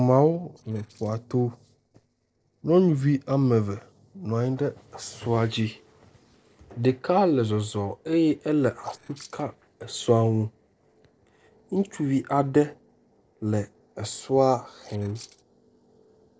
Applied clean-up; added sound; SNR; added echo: neural separator model SepFormer DNS4.